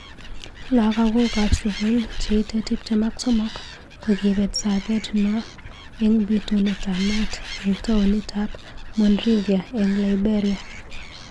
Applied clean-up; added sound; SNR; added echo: none; Animal; 9 dB; none.